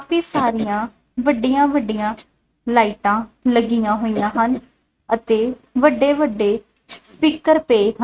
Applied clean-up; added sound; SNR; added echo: neural mask model RNNoise.